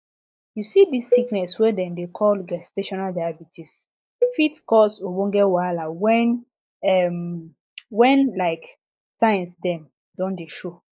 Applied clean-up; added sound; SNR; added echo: neural mask model DeepFilterNet 3.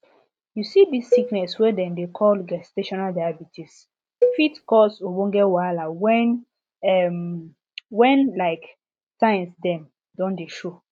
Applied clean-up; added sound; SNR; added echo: neural mask model RNNoise.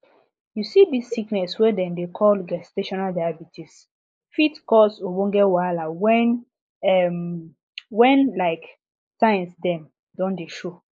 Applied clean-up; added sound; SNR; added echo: neural mask model Resemble Enhance denoiser.